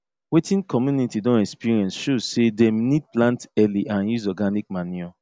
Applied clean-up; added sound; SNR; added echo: none; none; none; none.